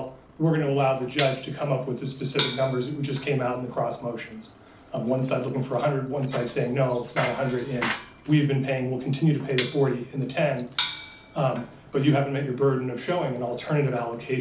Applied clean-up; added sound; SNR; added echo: none; Bicycle; 13 dB; reverberation time 0.4 s.